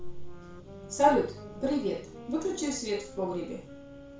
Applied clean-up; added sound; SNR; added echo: none; Wind instrument, woodwind instrument; 17 dB; reverberation time 0.3 s.